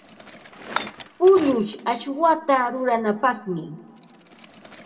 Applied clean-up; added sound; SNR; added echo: none; Bicycle; 16 dB; reverberation time 1.6 s.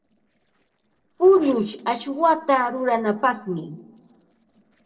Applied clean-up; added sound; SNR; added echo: neural separator model SepFormer DNS4.